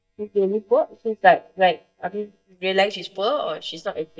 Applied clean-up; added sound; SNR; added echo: neural mask model DeepFilterNet 3.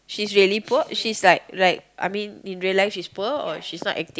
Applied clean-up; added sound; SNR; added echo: none; none; none; none.